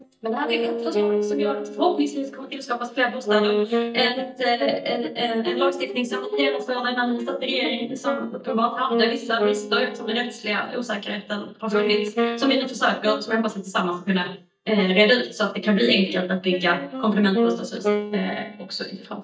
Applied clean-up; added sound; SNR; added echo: neural mask model DeepFilterNet 3.